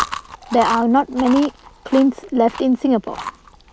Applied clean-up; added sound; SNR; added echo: none; Chewing, mastication; 12 dB; none.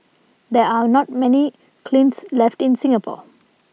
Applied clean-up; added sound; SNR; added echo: none; none; none; none.